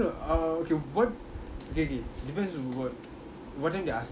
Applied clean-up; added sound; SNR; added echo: none; none; none; none.